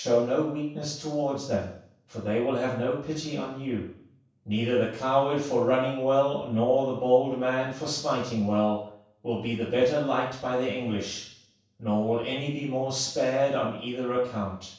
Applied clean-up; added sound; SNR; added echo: none; none; none; reverberation time 0.7 s.